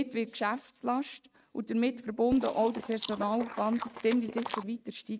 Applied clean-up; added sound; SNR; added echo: neural mask model RNNoise.